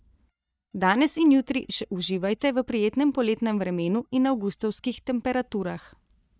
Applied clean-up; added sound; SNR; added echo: neural mask model DeepFilterNet 3.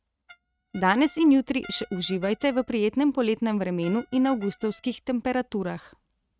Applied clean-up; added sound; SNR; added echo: neural mask model RNNoise.